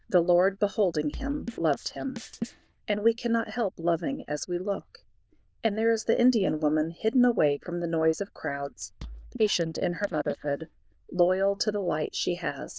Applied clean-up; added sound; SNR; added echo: neural diffusion model UNIVERSE++.